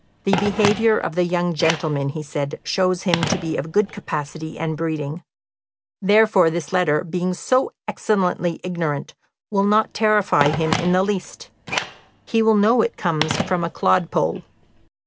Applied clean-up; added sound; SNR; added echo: none; Telephone; 10 dB; none.